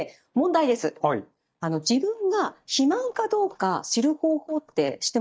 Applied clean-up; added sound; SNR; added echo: neural mask model DeepFilterNet 3.